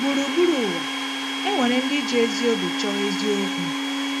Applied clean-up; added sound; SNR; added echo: none; Domestic sounds, home sounds; 2 dB; none.